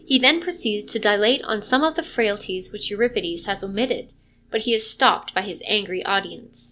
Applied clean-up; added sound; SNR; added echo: none; none; none; none.